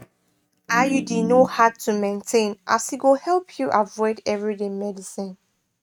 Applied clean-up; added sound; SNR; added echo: neural mask model RNNoise.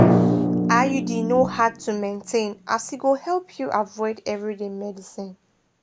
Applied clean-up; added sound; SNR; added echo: none; Drum; 0 dB; none.